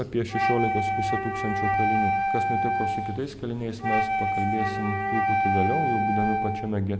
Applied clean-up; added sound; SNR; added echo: none; Wind instrument, woodwind instrument; -3 dB; none.